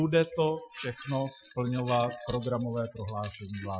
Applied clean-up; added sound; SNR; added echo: classical method Wiener filter.